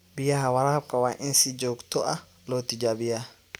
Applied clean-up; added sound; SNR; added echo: none; none; none; none.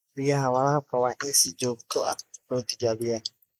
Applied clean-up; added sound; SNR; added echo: neural mask model Resemble Enhance denoiser.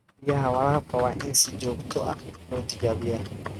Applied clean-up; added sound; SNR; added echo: neural mask model RNNoise.